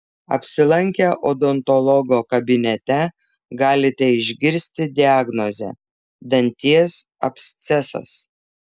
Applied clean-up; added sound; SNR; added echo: neural mask model Resemble Enhance denoiser.